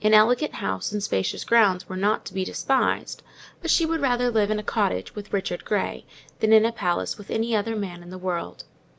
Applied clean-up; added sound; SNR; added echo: none; none; none; none.